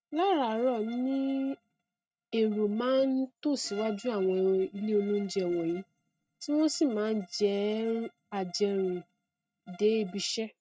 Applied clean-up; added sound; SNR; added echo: neural mask model RNNoise.